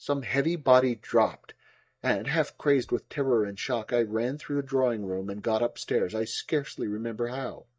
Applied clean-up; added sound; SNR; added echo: neural mask model DeepFilterNet 3.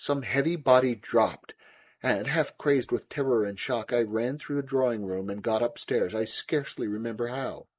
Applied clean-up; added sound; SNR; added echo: neural mask model Resemble Enhance denoiser.